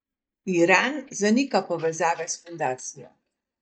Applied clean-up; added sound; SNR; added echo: neural mask model DeepFilterNet 3.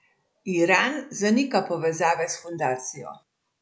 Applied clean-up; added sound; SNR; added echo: none; none; none; none.